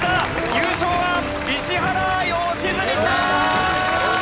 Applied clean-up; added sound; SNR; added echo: none; none; none; none.